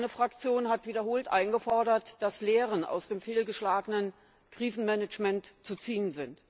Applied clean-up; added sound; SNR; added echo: none; none; none; none.